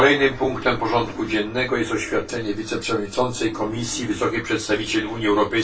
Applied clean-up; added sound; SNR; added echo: none; Wild animals; 18 dB; reverberation time 0.1 s.